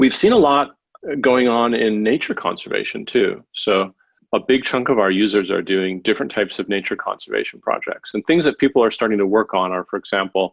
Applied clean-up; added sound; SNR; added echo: none; none; none; none.